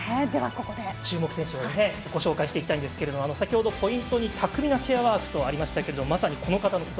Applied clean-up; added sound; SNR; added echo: none; none; none; none.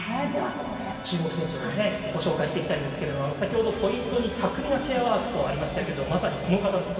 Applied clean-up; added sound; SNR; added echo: none; Wind instrument, woodwind instrument; 16 dB; reverberation time 2.5 s.